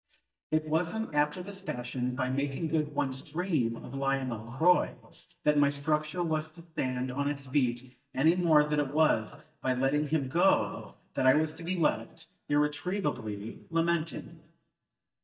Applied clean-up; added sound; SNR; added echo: neural mask model DeepFilterNet 3.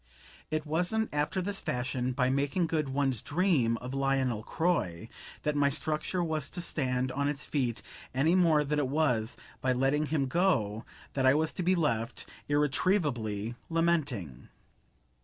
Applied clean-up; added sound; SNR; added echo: none; none; none; none.